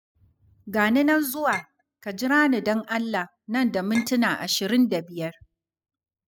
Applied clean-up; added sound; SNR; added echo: classical method spectral subtraction.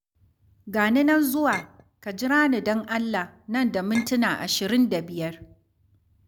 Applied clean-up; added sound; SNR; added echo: none; Chink, clink; 14 dB; none.